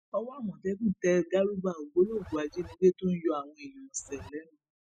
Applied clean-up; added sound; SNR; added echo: classical method spectral subtraction.